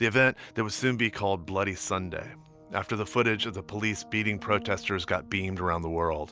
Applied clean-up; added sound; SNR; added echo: none; none; none; none.